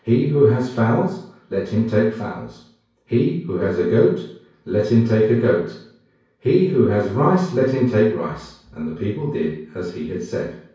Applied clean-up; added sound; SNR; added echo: none; none; none; reverberation time 0.6 s.